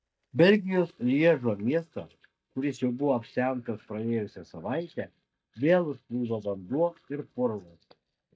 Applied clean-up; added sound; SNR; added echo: neural mask model DeepFilterNet 3.